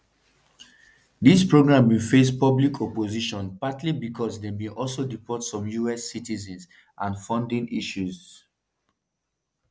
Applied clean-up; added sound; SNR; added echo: none; none; none; none.